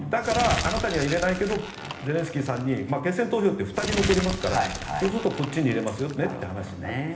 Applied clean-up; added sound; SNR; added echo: none; Crumpling, crinkling; 7 dB; reverberation time 1.1 s.